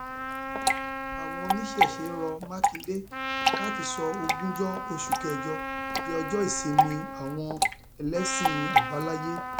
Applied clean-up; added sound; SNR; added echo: none; Trumpet + Drip / Water; -4 dB; none.